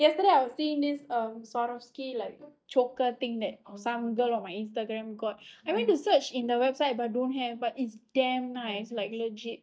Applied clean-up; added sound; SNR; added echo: neural mask model DeepFilterNet 3.